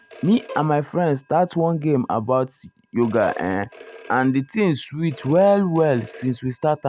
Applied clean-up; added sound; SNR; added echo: none; Bowed string instrument + Telephone; 19 dB; none.